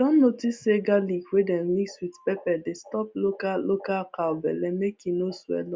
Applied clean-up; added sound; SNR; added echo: none; none; none; none.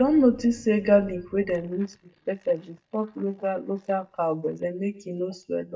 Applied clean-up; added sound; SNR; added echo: neural mask model DeepFilterNet 3.